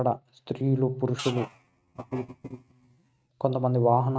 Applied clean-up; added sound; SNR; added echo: neural mask model RNNoise.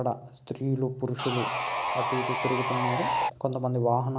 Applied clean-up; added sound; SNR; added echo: none; Sawing; -1 dB; none.